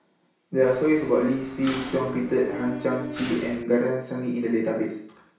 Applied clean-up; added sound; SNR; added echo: none; Mechanisms; 12 dB; reverberation time 0.7 s.